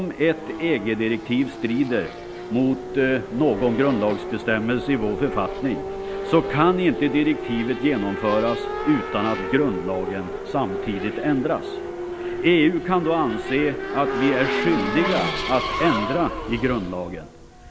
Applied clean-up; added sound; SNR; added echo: none; Race car, auto racing / Accelerating, revving, vroom; 6 dB; none.